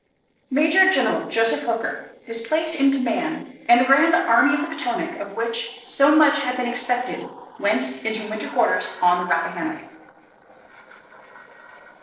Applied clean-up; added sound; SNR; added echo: neural separator model SepFormer DNS4.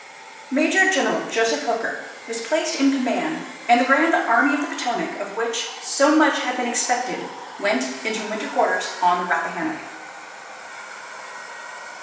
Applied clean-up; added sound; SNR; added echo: none; Domestic sounds, home sounds; 15 dB; reverberation time 0.9 s.